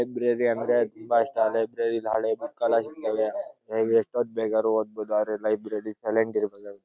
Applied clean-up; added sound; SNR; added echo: none; none; none; none.